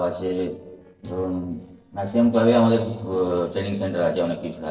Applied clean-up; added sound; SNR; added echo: neural separator model SepFormer DNS4.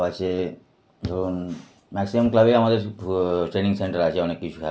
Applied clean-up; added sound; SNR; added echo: none; none; none; none.